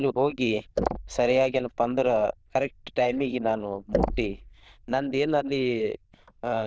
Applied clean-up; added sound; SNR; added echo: neural diffusion model UNIVERSE++.